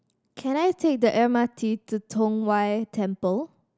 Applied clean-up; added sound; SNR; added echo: none; none; none; none.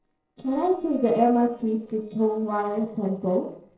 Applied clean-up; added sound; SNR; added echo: neural separator model SepFormer DNS4.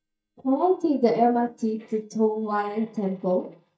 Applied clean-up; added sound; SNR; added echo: neural mask model DeepFilterNet 3.